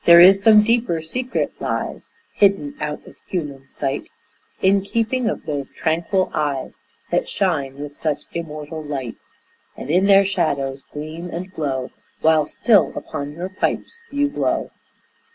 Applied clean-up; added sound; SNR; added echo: none; none; none; none.